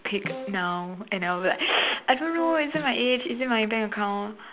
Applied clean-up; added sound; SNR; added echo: none; Brass instrument + Snare drum; 16 dB; none.